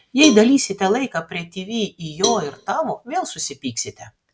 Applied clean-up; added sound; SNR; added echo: none; Cowbell; 10 dB; none.